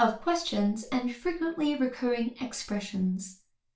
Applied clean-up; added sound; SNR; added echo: none; none; none; reverberation time 0.3 s.